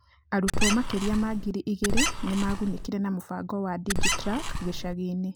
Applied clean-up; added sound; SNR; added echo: none; Squeak; -2 dB; none.